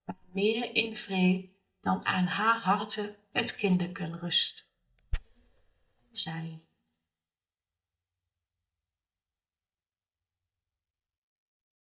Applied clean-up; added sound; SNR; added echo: neural mask model DeepFilterNet 3.